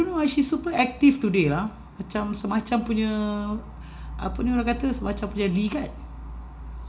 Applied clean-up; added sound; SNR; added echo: none; none; none; reverberation time 0.4 s.